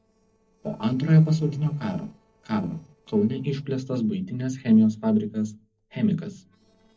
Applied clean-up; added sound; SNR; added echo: neural separator model SepFormer DNS4.